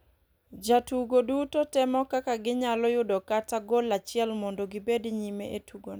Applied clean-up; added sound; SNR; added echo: none; none; none; none.